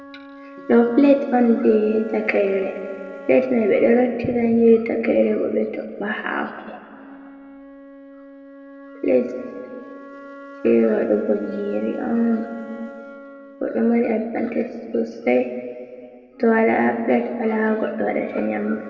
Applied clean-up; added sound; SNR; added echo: none; Wind instrument, woodwind instrument; 19 dB; reverberation time 1.9 s.